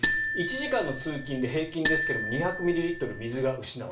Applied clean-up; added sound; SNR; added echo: none; Marimba, xylophone; 1 dB; reverberation time 0.3 s.